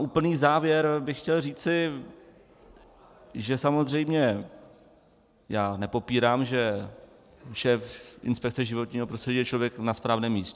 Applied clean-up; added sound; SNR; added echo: none; none; none; none.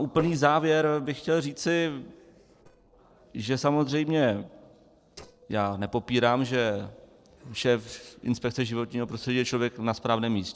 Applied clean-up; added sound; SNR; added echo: neural separator model SepFormer DNS4.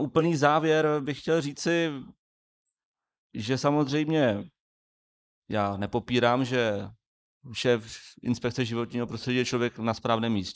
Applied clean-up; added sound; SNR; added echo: neural mask model Resemble Enhance denoiser.